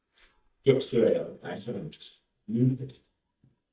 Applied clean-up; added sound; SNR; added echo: neural mask model DeepFilterNet 3.